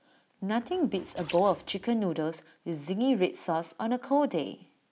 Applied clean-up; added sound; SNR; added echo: none; Liquid; 18 dB; none.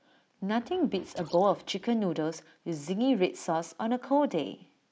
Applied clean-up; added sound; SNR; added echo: neural mask model Resemble Enhance denoiser.